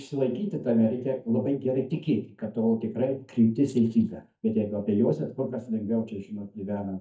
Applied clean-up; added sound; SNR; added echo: neural mask model DeepFilterNet 3.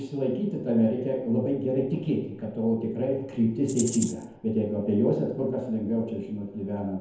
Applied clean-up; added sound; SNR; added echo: none; Rattle (instrument); 9 dB; reverberation time 0.9 s.